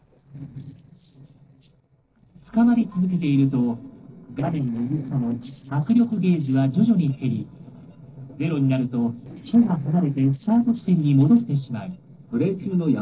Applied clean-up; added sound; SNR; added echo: neural separator model SepFormer DNS4.